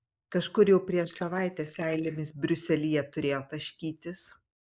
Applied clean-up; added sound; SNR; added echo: neural mask model Resemble Enhance denoiser.